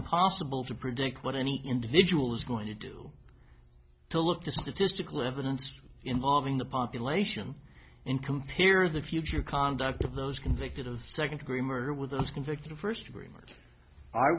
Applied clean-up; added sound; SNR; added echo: none; none; none; none.